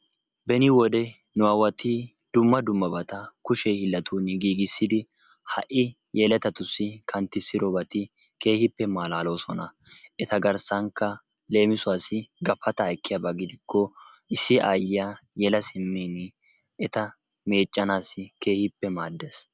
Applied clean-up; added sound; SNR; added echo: none; none; none; none.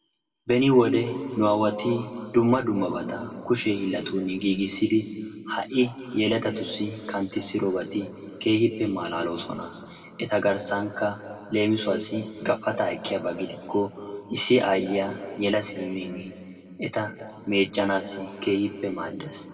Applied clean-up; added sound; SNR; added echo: none; none; none; reverberation time 2.4 s.